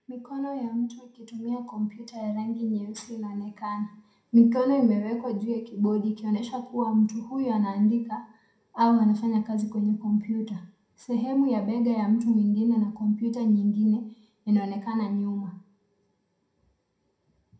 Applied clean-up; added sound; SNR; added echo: none; none; none; reverberation time 0.4 s.